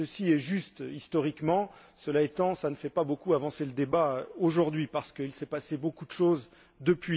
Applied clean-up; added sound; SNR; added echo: none; none; none; none.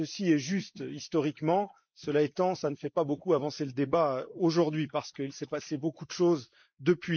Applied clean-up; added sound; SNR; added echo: neural mask model Resemble Enhance denoiser.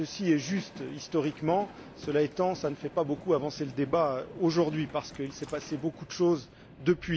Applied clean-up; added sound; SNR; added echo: none; Train; 18 dB; none.